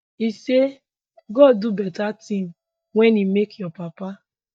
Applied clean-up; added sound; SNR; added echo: neural mask model DeepFilterNet 3.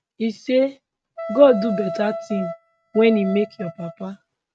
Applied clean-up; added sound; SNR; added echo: neural mask model RNNoise.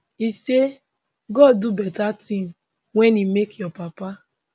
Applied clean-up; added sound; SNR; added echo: none; none; none; none.